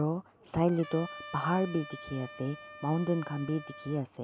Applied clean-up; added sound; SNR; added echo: none; Trumpet; 15 dB; none.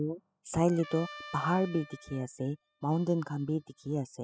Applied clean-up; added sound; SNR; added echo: classical method spectral subtraction.